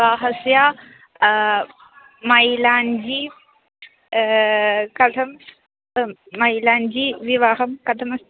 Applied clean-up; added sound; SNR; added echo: none; none; none; none.